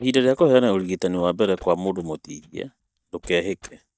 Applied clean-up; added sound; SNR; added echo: neural mask model DeepFilterNet 3.